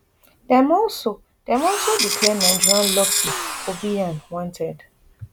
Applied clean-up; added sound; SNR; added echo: none; Tools; 0 dB; none.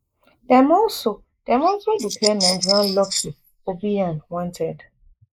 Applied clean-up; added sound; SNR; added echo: neural mask model Resemble Enhance denoiser.